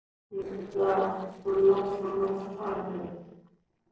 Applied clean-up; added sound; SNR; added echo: neural separator model SepFormer DNS4.